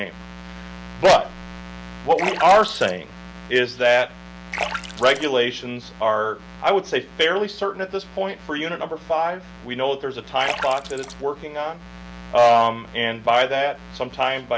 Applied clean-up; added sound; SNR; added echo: none; Splash, splatter; 12 dB; none.